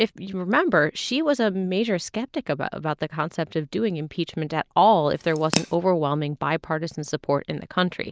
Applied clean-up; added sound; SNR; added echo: none; Crack / Crackle; 5 dB; none.